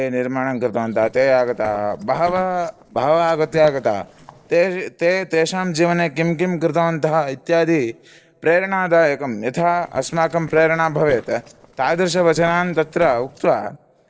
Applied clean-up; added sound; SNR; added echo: neural separator model SepFormer DNS4.